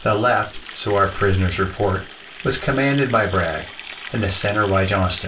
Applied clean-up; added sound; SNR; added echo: none; Water tap, faucet; 16 dB; reverberation time 0.2 s.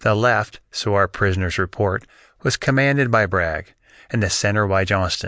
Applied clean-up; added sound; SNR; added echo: none; none; none; none.